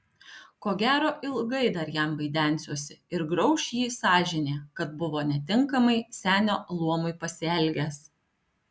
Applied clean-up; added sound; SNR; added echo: none; none; none; none.